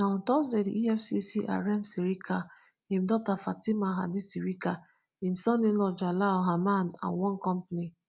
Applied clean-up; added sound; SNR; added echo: none; none; none; none.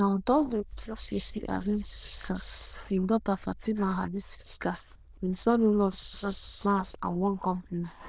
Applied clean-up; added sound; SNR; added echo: neural diffusion model UNIVERSE++.